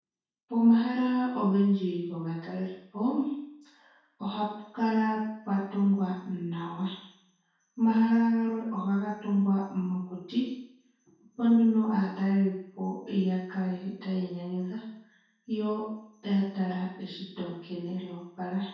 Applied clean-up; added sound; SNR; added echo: none; none; none; reverberation time 0.6 s.